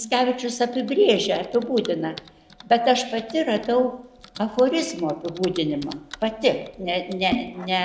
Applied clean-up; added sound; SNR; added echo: none; Typing; 17 dB; none.